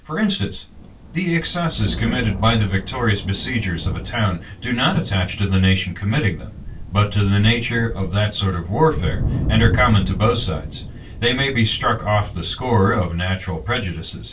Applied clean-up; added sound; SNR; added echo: none; Thunder; 8 dB; reverberation time 0.2 s.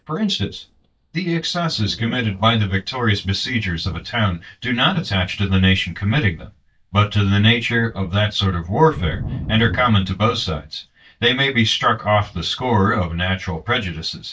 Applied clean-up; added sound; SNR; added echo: neural mask model DeepFilterNet 3.